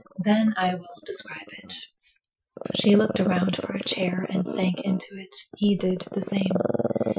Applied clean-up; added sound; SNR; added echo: classical method Wiener filter.